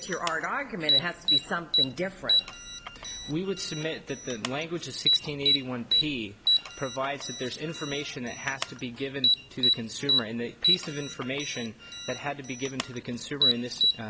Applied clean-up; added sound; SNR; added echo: none; Alarm; -4 dB; none.